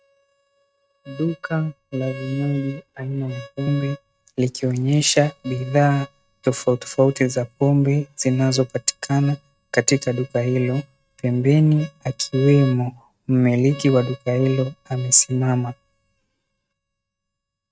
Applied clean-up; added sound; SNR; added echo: neural mask model RNNoise.